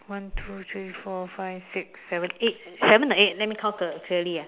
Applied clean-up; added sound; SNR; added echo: none; Bird; 16 dB; none.